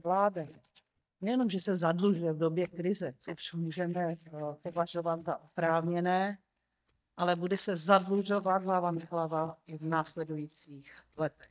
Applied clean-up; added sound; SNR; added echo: neural mask model DeepFilterNet 3.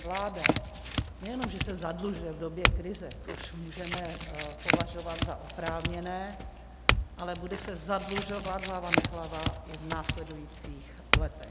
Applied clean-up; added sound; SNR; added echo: none; Chink, clink / Domestic sounds, home sounds; -5 dB; none.